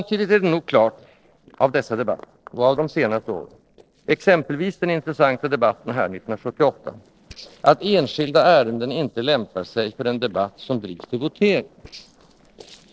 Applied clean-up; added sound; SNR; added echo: neural separator model SepFormer DNS4.